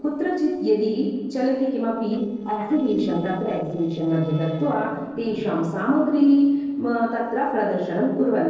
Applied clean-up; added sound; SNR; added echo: neural separator model SepFormer DNS4.